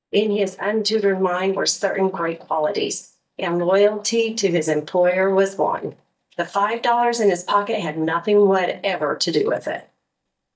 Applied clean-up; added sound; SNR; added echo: neural mask model DeepFilterNet 3.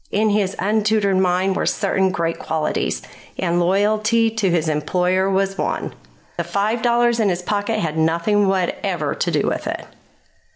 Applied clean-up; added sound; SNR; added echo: none; none; none; none.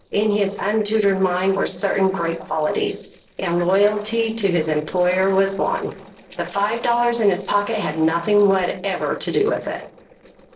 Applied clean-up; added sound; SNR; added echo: neural separator model SepFormer DNS4.